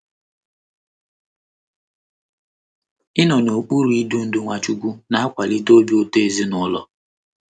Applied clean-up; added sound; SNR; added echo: none; none; none; none.